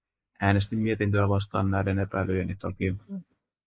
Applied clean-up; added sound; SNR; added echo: neural mask model Resemble Enhance denoiser.